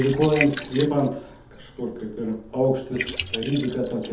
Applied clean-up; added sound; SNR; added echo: none; Liquid; 9 dB; reverberation time 0.6 s.